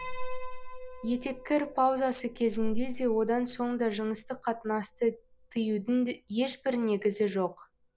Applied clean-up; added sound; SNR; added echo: none; Piano; 7 dB; none.